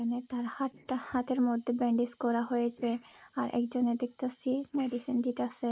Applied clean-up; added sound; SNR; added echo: neural mask model Resemble Enhance denoiser.